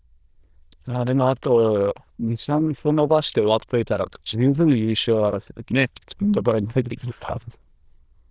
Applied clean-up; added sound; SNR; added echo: neural diffusion model UNIVERSE++.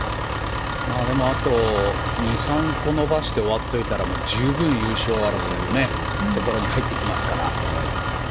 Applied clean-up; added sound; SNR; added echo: none; Engine; 2 dB; none.